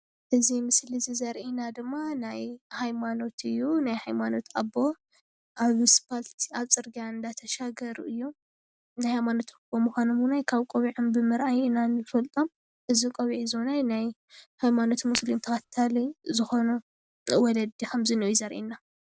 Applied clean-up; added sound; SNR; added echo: none; Tap / Glass; 13 dB; none.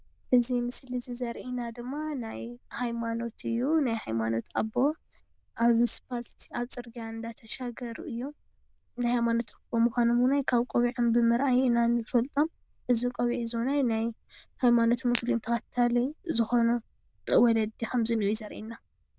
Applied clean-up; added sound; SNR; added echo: neural diffusion model UNIVERSE++.